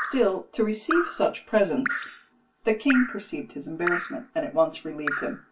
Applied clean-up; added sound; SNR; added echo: none; Drip; 8 dB; reverberation time 0.2 s.